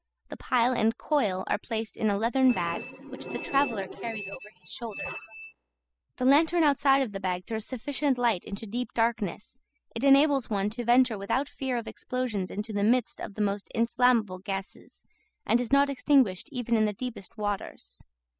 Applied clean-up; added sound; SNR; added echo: classical method spectral subtraction.